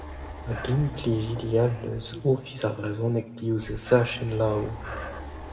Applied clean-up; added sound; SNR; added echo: none; Breathing; 13 dB; reverberation time 1.3 s.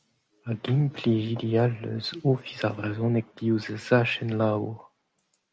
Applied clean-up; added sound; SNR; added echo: none; none; none; none.